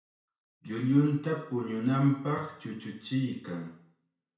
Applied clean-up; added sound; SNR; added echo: none; none; none; reverberation time 0.5 s.